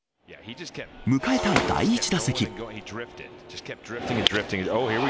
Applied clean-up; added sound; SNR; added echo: none; Shatter; 6 dB; none.